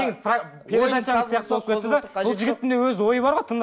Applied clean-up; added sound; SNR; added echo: none; none; none; none.